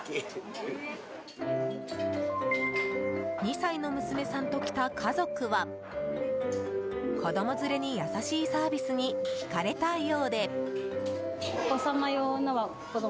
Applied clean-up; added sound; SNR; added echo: none; none; none; none.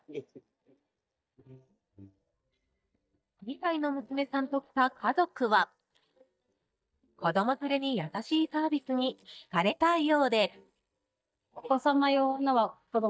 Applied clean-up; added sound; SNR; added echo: neural mask model DeepFilterNet 3.